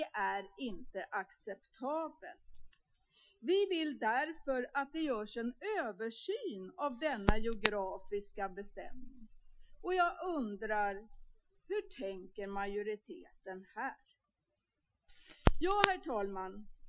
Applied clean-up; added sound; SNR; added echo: classical method Wiener filter.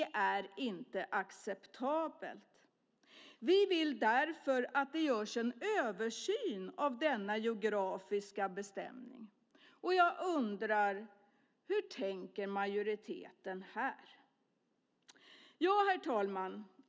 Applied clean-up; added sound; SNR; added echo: none; none; none; none.